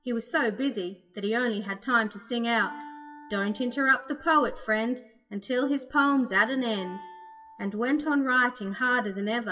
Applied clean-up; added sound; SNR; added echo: classical method WPE with log-MMSE.